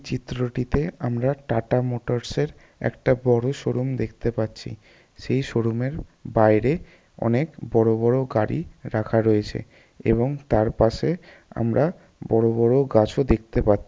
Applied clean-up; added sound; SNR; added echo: none; none; none; none.